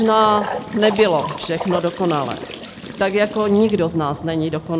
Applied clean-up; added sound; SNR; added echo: none; Trickle, dribble / Bathtub (filling or washing) / Sink (filling or washing) / Gurgling; 10 dB; none.